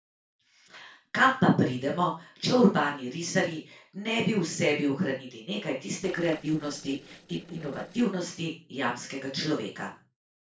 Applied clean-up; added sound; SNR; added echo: neural separator model SepFormer DNS4.